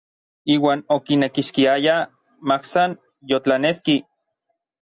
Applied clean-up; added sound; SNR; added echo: none; none; none; none.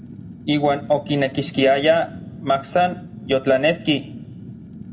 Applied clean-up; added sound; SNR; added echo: none; Fire; 15 dB; reverberation time 0.4 s.